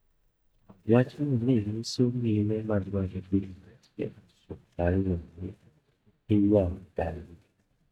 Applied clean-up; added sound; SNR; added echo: neural mask model DeepFilterNet 3.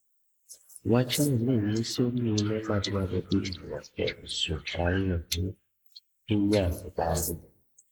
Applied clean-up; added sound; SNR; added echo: neural mask model Resemble Enhance denoiser.